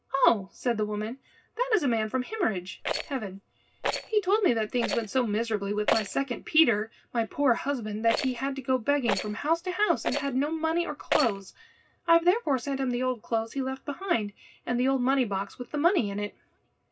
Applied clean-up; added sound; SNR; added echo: none; Rattle; 7 dB; reverberation time 0.4 s.